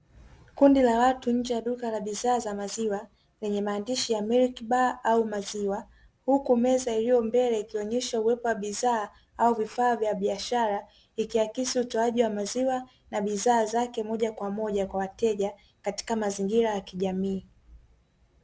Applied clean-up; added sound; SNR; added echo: none; none; none; none.